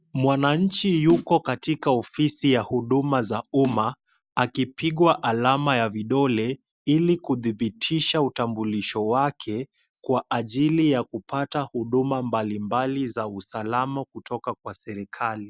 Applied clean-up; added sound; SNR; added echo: none; Snare drum; 10 dB; none.